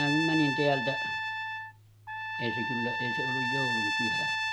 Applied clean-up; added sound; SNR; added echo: none; Trumpet; -1 dB; none.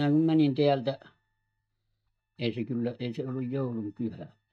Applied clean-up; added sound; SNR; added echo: neural mask model DeepFilterNet 3.